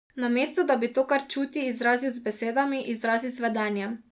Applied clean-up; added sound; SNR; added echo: none; none; none; none.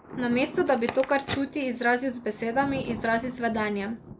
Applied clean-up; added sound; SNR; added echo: none; Thunder + Crackle; 12 dB; none.